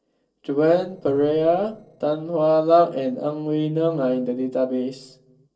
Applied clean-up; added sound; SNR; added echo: neural separator model SepFormer DNS4.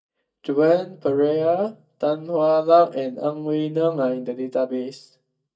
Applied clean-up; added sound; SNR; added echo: neural mask model DeepFilterNet 3.